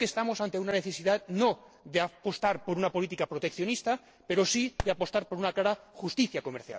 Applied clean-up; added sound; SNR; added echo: neural separator model SepFormer DNS4.